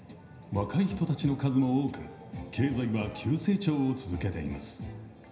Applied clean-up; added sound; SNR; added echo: none; none; none; reverberation time 0.9 s.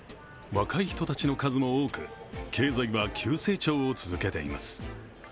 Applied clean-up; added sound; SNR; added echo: none; none; none; none.